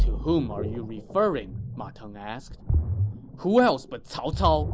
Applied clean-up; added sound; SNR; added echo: none; Ocean; 2 dB; none.